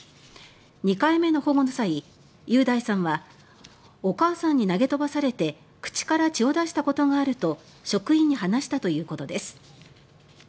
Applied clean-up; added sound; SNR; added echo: none; none; none; none.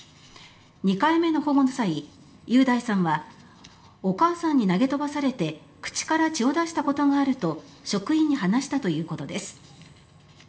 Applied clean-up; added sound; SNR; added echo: none; none; none; reverberation time 0.7 s.